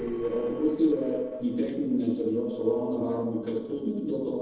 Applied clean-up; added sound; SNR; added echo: neural separator model SepFormer DNS4.